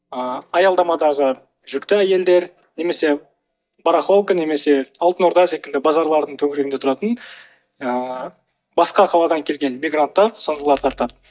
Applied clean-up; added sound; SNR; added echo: neural mask model DeepFilterNet 3.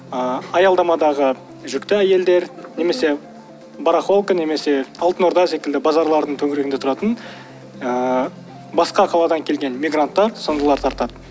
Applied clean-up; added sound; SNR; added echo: none; none; none; none.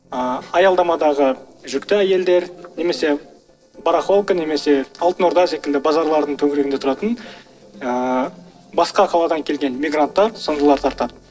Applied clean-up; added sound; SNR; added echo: neural separator model SepFormer DNS4.